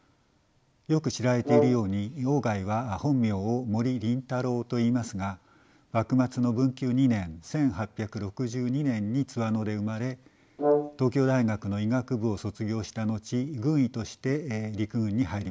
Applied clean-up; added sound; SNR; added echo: none; Brass instrument; 2 dB; none.